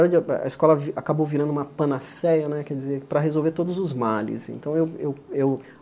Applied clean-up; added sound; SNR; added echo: none; none; none; none.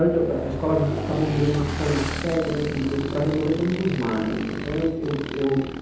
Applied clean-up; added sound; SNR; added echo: none; Motorcycle / Engine; 6 dB; reverberation time 0.9 s.